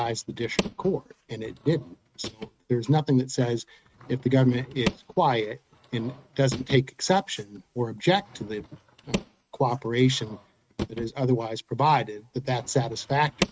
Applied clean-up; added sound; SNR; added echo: neural mask model RNNoise.